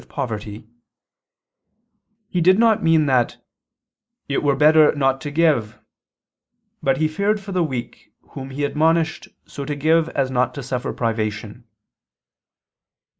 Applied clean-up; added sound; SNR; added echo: neural mask model Resemble Enhance denoiser.